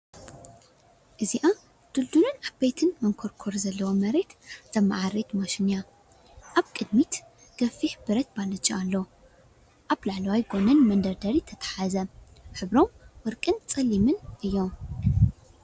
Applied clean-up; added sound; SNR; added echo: none; none; none; none.